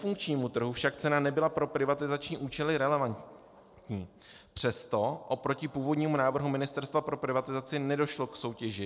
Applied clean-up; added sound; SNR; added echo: none; none; none; none.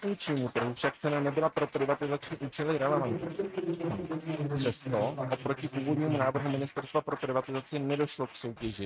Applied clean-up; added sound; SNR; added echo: neural mask model RNNoise.